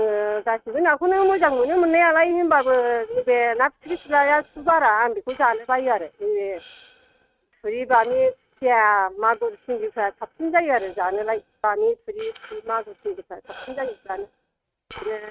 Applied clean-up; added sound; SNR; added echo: neural mask model RNNoise.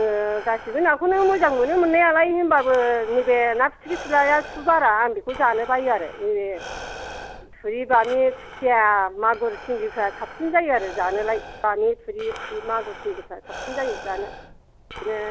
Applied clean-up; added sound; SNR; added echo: none; Breathing; 16 dB; none.